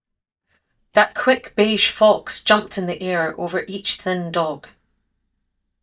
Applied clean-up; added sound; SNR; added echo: neural mask model DeepFilterNet 3.